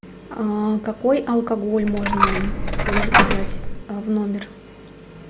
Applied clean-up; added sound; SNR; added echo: none; Coin (dropping); -4 dB; none.